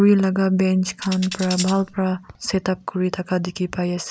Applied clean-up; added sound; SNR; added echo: none; Tambourine; 12 dB; none.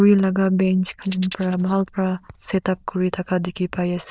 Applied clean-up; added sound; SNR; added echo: neural diffusion model UNIVERSE++.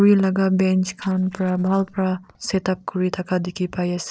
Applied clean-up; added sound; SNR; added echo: neural separator model SepFormer DNS4.